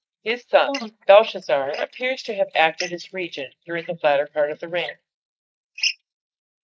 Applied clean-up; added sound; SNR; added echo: neural mask model Resemble Enhance denoiser.